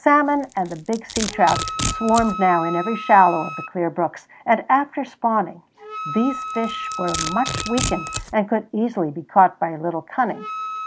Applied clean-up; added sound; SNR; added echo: none; Domestic sounds, home sounds + Wind instrument, woodwind instrument; 9 dB; none.